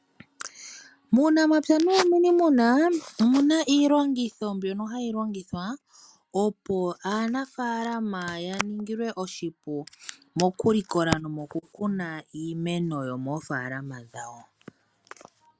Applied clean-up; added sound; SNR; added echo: none; none; none; none.